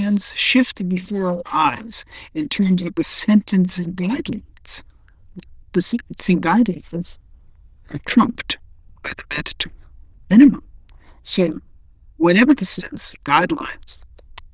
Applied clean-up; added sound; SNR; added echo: neural diffusion model UNIVERSE++.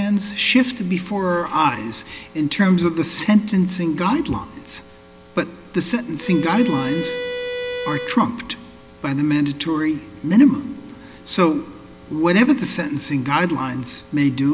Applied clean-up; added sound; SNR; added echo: none; Bowed string instrument; 8 dB; none.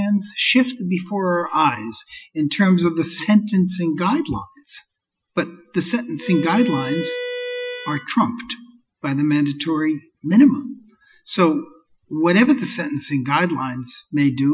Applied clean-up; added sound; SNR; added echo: classical method Wiener filter.